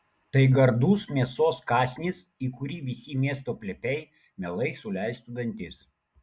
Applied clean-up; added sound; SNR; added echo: none; none; none; none.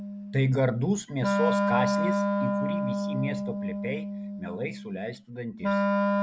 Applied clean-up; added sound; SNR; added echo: none; Wind instrument, woodwind instrument; -2 dB; none.